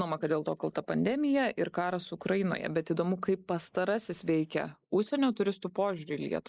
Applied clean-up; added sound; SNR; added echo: neural mask model Resemble Enhance denoiser.